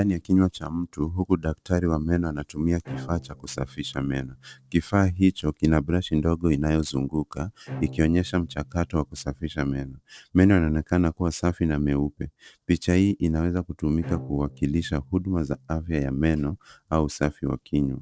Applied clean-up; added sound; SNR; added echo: neural separator model SepFormer DNS4.